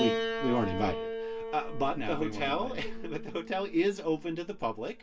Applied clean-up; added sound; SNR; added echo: none; Piano; 6 dB; reverberation time 0.2 s.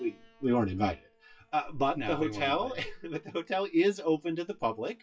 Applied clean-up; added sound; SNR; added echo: classical method WPE with log-MMSE.